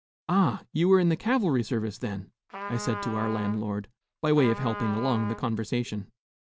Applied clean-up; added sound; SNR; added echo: none; Trumpet; 11 dB; none.